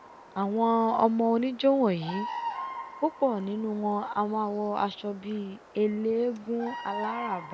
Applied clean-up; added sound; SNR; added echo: none; Bird vocalization, bird call, bird song; 13 dB; none.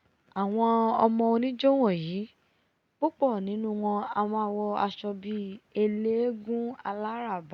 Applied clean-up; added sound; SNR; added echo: none; none; none; none.